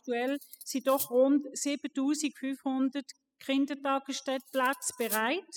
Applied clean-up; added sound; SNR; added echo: classical method spectral subtraction.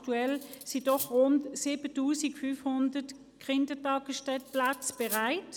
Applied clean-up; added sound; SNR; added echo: none; Cutlery, silverware; 13 dB; none.